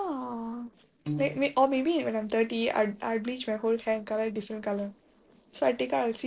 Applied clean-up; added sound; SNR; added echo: neural separator model SepFormer DNS4.